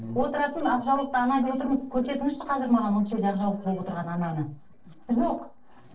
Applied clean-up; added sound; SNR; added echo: neural separator model SepFormer DNS4.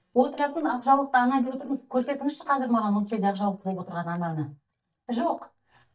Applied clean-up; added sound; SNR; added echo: neural mask model DeepFilterNet 3.